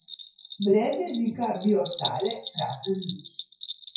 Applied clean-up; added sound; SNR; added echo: classical method WPE with log-MMSE.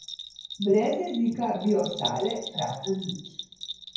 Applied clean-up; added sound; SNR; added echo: none; Bell; 11 dB; reverberation time 0.9 s.